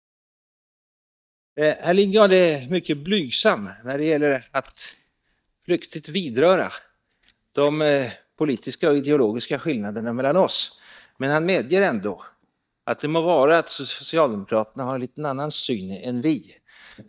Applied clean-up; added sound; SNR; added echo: neural mask model DeepFilterNet 3.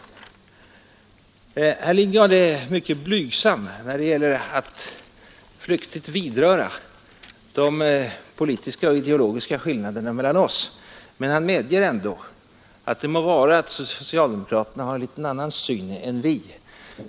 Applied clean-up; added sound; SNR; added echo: none; none; none; none.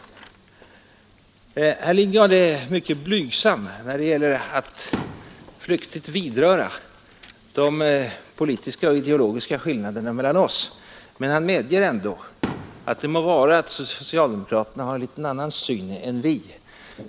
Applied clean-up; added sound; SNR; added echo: none; Fireworks; 19 dB; none.